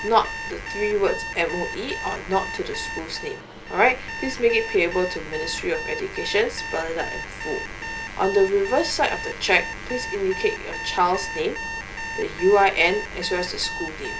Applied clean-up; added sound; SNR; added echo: none; Alarm; 8 dB; none.